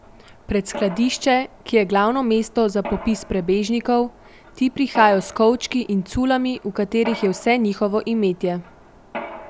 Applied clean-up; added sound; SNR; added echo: none; Mechanisms; 17 dB; none.